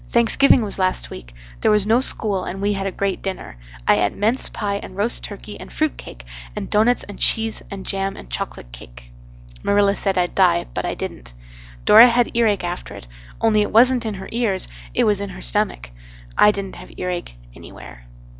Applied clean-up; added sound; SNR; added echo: none; none; none; none.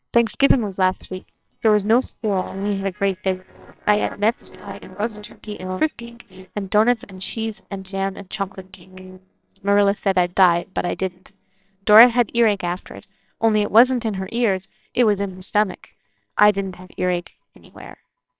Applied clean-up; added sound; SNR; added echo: neural separator model SepFormer WHAMR!.